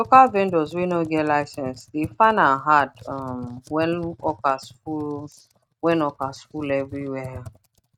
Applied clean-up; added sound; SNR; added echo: neural mask model RNNoise.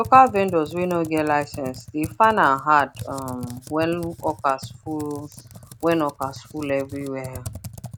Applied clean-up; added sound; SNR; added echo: none; Computer keyboard; 16 dB; none.